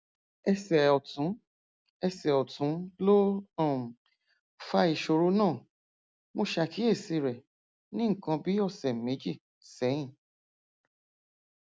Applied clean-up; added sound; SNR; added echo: none; none; none; none.